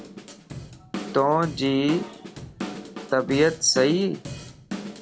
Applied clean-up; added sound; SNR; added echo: none; Drum / Drum kit; 11 dB; none.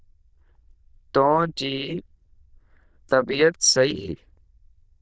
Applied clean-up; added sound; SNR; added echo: neural diffusion model UNIVERSE++.